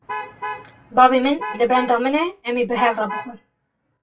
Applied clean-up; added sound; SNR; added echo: classical method WPE with log-MMSE.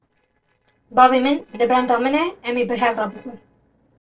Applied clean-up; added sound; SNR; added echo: neural separator model SepFormer DNS4.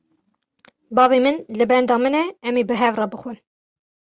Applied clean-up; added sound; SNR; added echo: none; none; none; none.